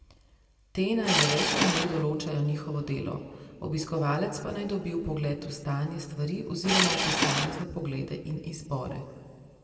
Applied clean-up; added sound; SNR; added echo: none; Subway, metro, underground / Engine; -4 dB; reverberation time 1.7 s.